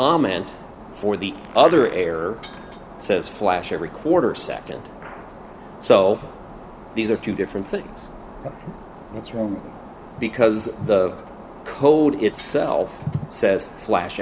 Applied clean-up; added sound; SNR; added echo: none; Fart + Shatter; 17 dB; none.